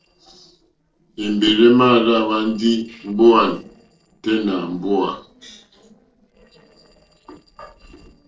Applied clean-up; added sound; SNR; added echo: neural separator model SepFormer DNS4.